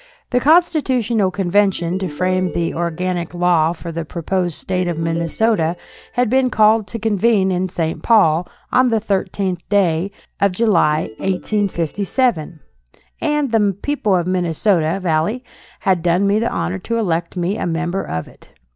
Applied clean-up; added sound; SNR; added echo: neural mask model DeepFilterNet 3.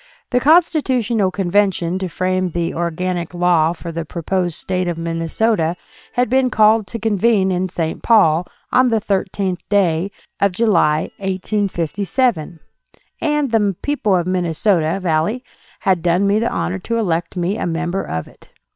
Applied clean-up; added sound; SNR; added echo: neural separator model SepFormer WHAM!.